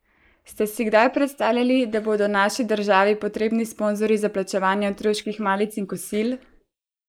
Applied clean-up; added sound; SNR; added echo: neural mask model Resemble Enhance denoiser.